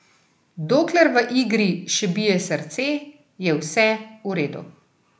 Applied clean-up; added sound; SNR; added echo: none; none; none; none.